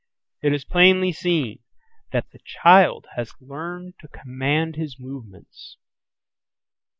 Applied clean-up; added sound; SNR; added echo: neural mask model Resemble Enhance denoiser.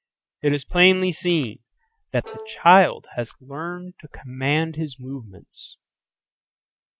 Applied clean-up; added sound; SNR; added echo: neural mask model RNNoise.